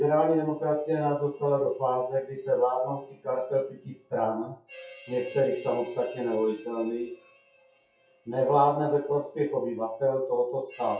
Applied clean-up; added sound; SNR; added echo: classical method WPE with log-MMSE.